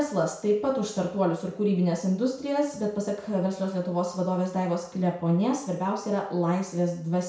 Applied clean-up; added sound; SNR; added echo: none; none; none; reverberation time 0.6 s.